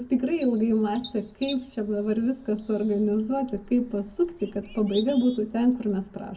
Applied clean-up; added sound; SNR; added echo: none; Bird vocalization, bird call, bird song; 17 dB; reverberation time 0.3 s.